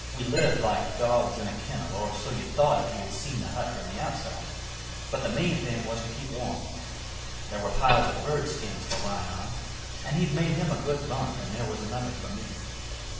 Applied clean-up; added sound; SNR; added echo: none; none; none; reverberation time 0.9 s.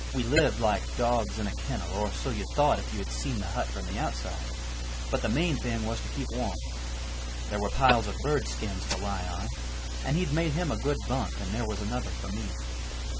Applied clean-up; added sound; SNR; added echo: none; none; none; none.